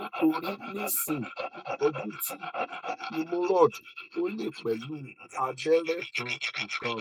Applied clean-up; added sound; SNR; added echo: neural mask model Resemble Enhance denoiser.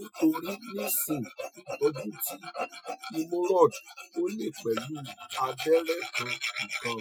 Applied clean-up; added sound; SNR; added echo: classical method Wiener filter.